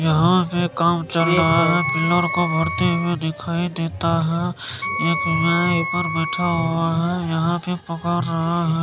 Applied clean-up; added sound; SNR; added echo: none; Wind instrument, woodwind instrument; 5 dB; none.